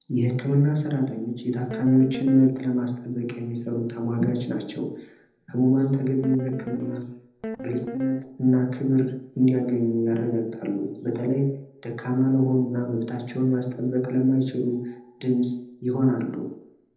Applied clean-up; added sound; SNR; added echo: neural separator model SepFormer DNS4.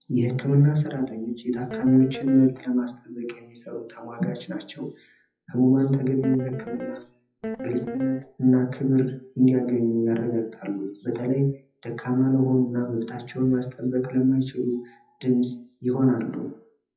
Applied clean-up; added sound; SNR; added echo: classical method WPE with log-MMSE.